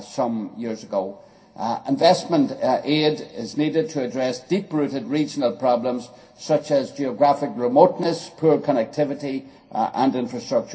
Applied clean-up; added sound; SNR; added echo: none; none; none; reverberation time 0.3 s.